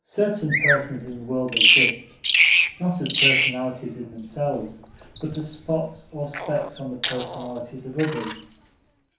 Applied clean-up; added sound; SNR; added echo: none; Bird vocalization, bird call, bird song; -4 dB; reverberation time 0.6 s.